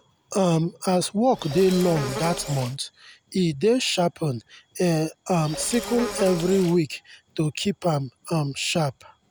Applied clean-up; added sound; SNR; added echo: none; Insect; 9 dB; none.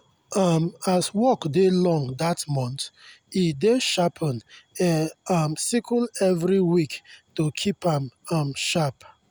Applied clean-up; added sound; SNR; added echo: none; none; none; none.